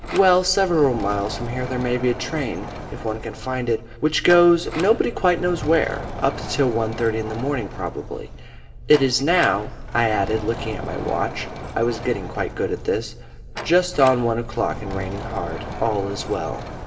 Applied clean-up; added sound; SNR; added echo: none; Sliding door; 11 dB; reverberation time 2.6 s.